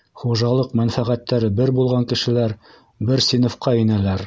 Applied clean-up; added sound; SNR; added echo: none; none; none; none.